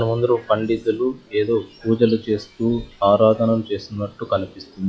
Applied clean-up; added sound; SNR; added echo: classical method log-MMSE.